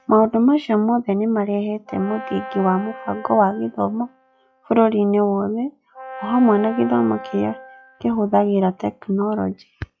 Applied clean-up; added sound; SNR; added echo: classical method log-MMSE.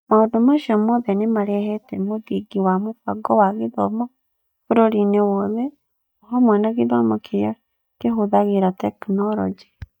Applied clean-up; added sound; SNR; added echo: neural mask model DeepFilterNet 3.